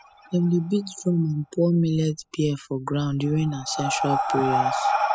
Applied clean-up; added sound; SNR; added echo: classical method spectral subtraction.